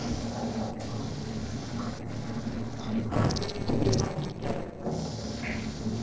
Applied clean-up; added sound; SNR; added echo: neural separator model SepFormer DNS4.